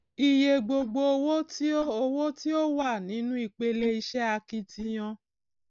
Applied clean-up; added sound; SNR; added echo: neural mask model DeepFilterNet 3.